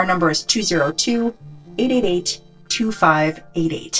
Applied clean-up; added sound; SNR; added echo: neural separator model SepFormer DNS4.